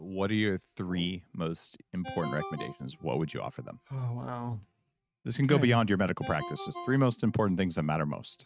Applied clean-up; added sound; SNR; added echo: neural mask model RNNoise.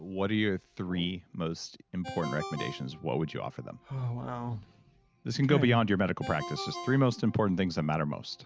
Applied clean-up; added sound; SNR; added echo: none; Ringtone; 16 dB; none.